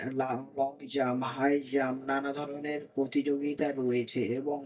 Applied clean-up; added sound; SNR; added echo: neural mask model DeepFilterNet 3.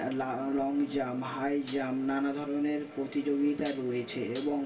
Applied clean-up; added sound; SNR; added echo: none; Hi-hat; 10 dB; reverberation time 0.2 s.